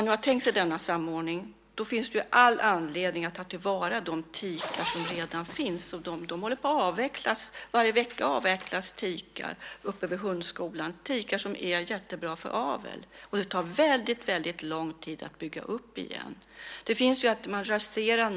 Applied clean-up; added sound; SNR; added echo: none; Zipper (clothing); 9 dB; none.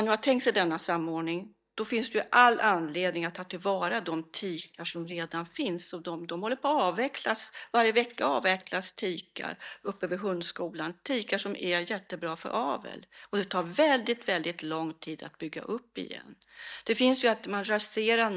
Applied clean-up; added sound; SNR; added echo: neural mask model DeepFilterNet 3.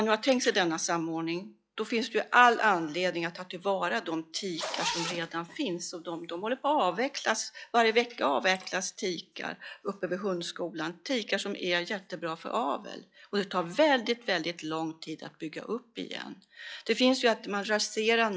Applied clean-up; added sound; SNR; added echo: classical method log-MMSE.